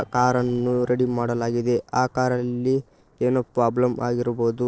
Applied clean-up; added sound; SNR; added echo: neural separator model SepFormer DNS4.